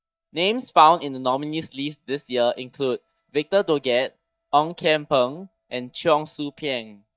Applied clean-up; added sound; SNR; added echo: neural mask model DeepFilterNet 3.